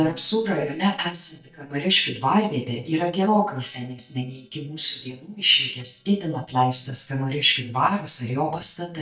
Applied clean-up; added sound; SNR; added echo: neural mask model DeepFilterNet 3.